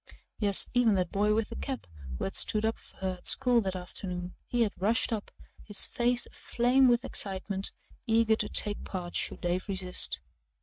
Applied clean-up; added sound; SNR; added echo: neural mask model RNNoise.